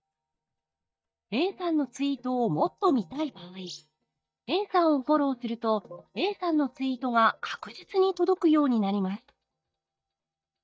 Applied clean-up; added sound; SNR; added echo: neural mask model DeepFilterNet 3.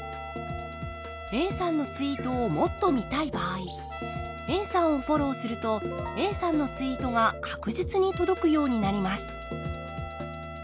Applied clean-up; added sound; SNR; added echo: none; Trumpet; 13 dB; none.